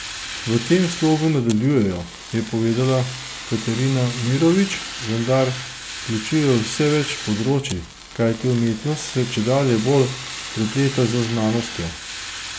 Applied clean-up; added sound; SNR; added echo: none; Fire; 11 dB; none.